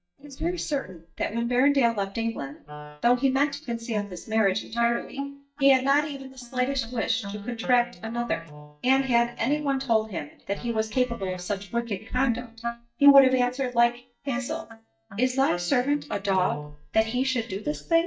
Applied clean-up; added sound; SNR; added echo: neural mask model DeepFilterNet 3.